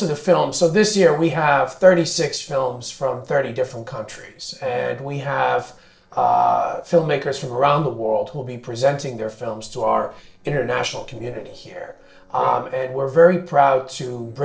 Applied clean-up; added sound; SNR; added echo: neural separator model SepFormer DNS4.